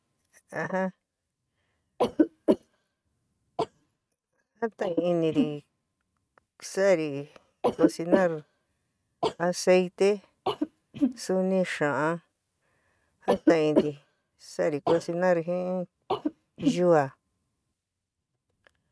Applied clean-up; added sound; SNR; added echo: neural mask model RNNoise.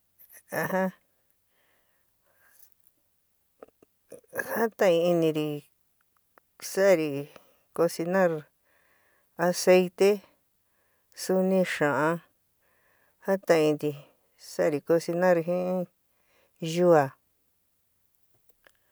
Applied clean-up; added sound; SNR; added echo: none; none; none; none.